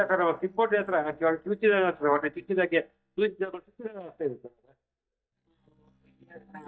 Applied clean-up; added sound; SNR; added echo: neural mask model DeepFilterNet 3.